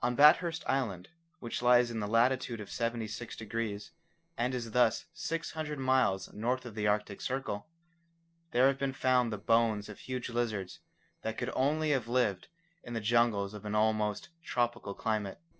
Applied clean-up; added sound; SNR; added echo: neural separator model SepFormer DNS4.